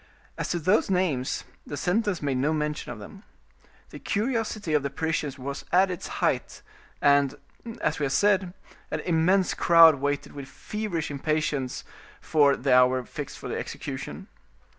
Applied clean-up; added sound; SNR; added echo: none; none; none; none.